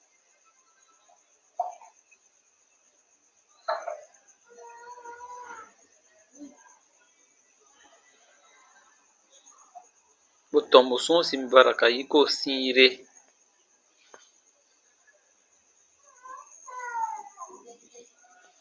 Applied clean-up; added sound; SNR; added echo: none; none; none; none.